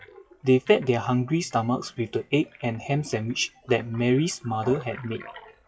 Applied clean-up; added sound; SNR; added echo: classical method WPE with log-MMSE.